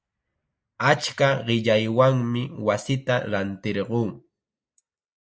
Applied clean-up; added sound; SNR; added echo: neural mask model Resemble Enhance denoiser.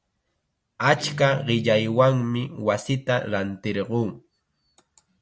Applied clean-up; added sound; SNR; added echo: none; Guitar; 13 dB; none.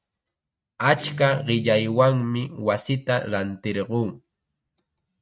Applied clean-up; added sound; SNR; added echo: neural mask model RNNoise.